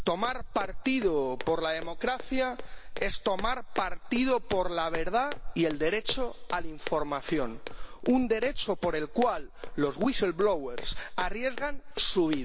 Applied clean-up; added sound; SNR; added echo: none; Walk, footsteps; 4 dB; none.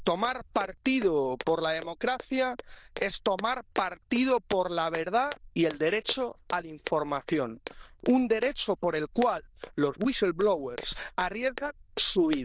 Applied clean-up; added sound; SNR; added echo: neural diffusion model UNIVERSE++.